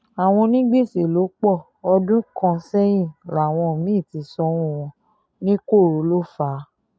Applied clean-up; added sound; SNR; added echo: none; none; none; none.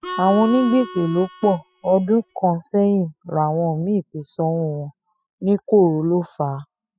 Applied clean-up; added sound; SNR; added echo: classical method spectral subtraction.